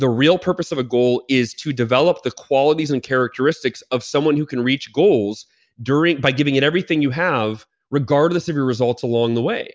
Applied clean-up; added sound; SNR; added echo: none; none; none; none.